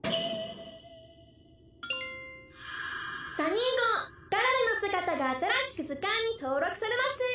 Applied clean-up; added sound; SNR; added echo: none; none; none; none.